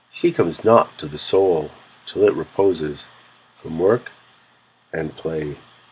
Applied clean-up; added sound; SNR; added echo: none; none; none; none.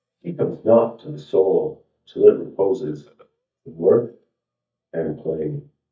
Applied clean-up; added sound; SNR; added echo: neural mask model DeepFilterNet 3.